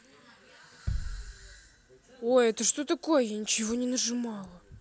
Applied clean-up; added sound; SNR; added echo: none; Bass drum; 11 dB; none.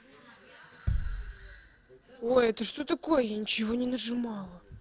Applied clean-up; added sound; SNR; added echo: neural separator model SepFormer DNS4.